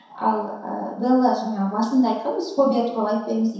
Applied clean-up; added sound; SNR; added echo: none; none; none; reverberation time 0.7 s.